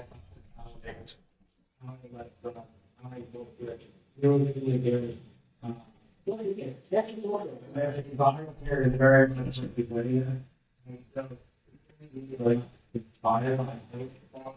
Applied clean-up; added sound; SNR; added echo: neural mask model DeepFilterNet 3.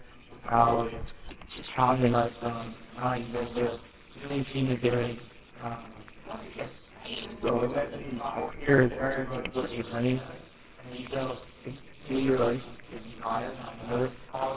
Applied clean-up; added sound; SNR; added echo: neural separator model SepFormer WHAMR!.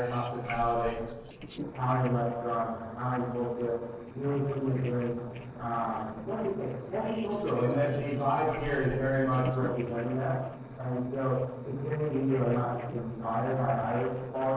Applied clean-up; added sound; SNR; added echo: neural separator model SepFormer DNS4.